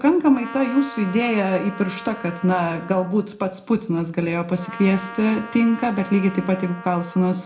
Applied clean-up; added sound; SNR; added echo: none; Trumpet; 16 dB; reverberation time 0.3 s.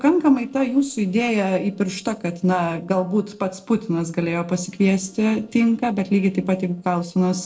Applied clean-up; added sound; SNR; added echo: neural separator model SepFormer DNS4.